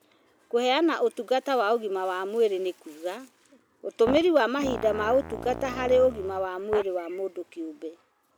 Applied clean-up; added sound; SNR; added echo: none; Fart; 11 dB; none.